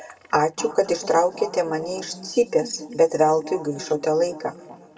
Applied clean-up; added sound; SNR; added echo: none; none; none; reverberation time 1.5 s.